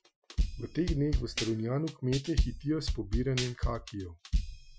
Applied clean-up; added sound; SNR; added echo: classical method Wiener filter.